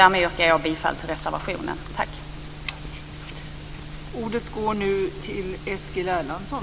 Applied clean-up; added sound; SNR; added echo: none; none; none; none.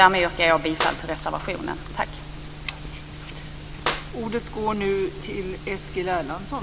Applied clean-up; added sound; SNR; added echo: none; Clapping; 11 dB; none.